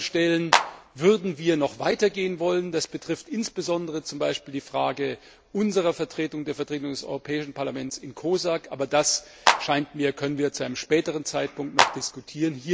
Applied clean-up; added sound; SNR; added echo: none; Clapping; -3 dB; none.